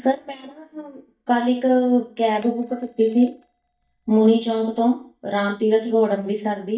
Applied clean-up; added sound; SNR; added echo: neural mask model DeepFilterNet 3.